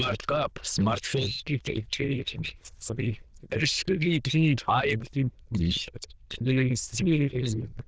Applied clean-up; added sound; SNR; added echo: neural diffusion model UNIVERSE++.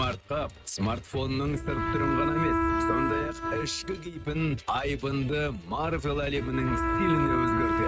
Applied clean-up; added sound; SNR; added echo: neural mask model RNNoise.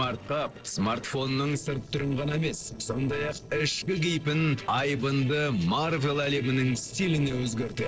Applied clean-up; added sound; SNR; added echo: neural separator model SepFormer DNS4.